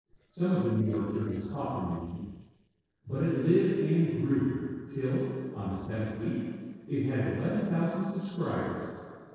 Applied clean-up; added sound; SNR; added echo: neural separator model SepFormer DNS4.